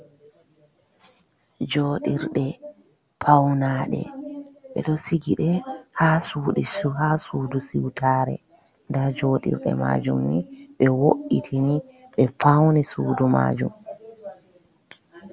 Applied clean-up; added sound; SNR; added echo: none; none; none; none.